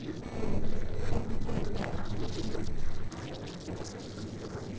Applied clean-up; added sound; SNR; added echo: neural separator model SepFormer DNS4.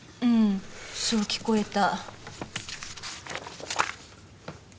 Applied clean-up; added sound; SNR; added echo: none; Livestock, farm animals, working animals; 20 dB; none.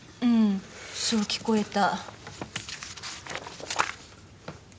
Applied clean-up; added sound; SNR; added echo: none; none; none; none.